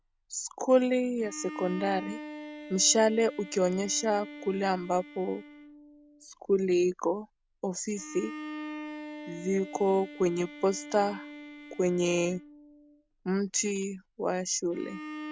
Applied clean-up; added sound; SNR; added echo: none; Bowed string instrument; 14 dB; none.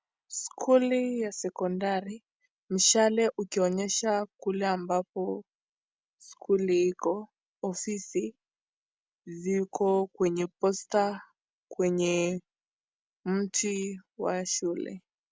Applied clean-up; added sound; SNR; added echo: none; none; none; none.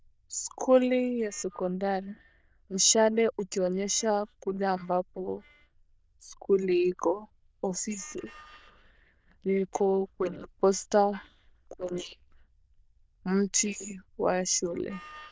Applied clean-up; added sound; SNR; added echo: neural diffusion model UNIVERSE++.